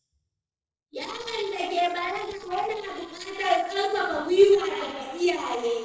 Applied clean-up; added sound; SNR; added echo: neural separator model SepFormer DNS4.